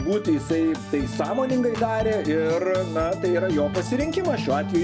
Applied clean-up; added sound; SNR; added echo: none; Organ; 7 dB; none.